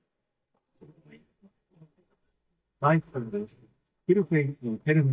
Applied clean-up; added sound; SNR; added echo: neural mask model DeepFilterNet 3.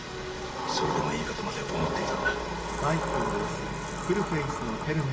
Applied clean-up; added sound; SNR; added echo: none; Sliding door; 4 dB; reverberation time 2.5 s.